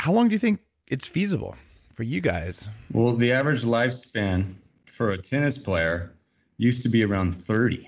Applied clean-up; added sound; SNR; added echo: none; none; none; none.